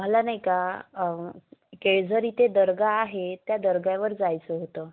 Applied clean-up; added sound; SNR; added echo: none; none; none; none.